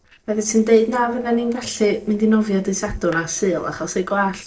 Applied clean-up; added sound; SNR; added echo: neural separator model SepFormer DNS4.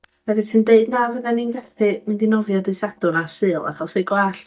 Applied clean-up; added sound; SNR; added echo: neural mask model DeepFilterNet 3.